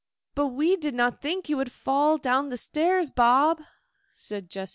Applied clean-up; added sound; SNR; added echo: none; none; none; none.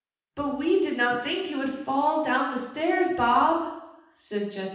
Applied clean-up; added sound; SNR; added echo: none; none; none; reverberation time 0.9 s.